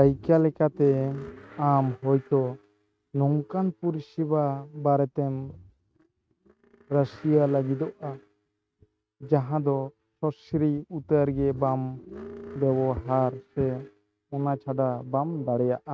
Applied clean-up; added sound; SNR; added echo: neural mask model RNNoise.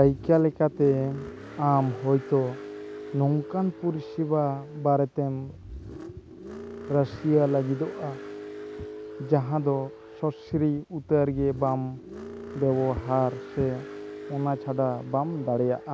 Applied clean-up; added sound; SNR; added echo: none; Car; 13 dB; none.